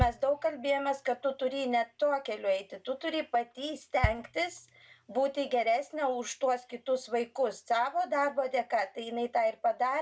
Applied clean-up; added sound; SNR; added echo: none; Bass drum; 10 dB; none.